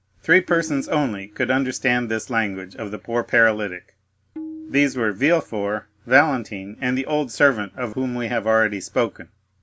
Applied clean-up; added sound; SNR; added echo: none; Tabla; 17 dB; none.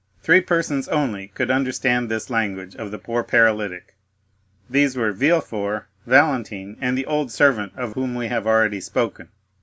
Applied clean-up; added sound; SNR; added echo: none; none; none; none.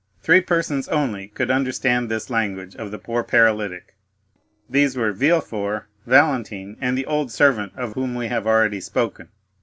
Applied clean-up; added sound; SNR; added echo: neural separator model SepFormer DNS4.